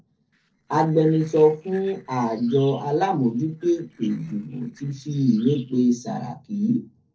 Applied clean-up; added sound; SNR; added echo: neural separator model SepFormer DNS4.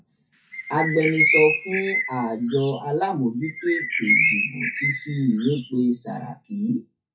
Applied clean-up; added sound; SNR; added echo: classical method WPE with log-MMSE.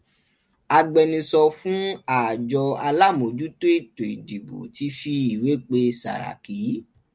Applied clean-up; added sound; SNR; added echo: none; none; none; none.